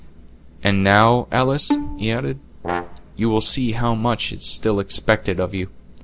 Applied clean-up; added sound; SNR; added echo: none; Brass instrument + Bowed string instrument; 8 dB; none.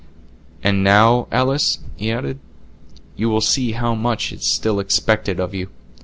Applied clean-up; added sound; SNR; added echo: none; none; none; none.